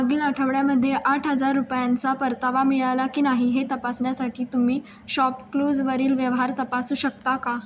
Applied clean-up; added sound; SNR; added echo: none; none; none; none.